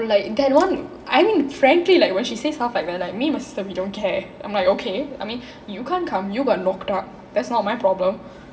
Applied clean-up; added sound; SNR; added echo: none; none; none; reverberation time 1.8 s.